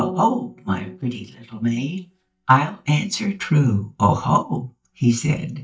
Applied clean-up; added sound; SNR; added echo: neural mask model DeepFilterNet 3.